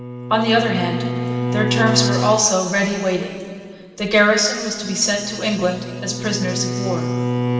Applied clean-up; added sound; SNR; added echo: none; Bowed string instrument; 4 dB; reverberation time 2.4 s.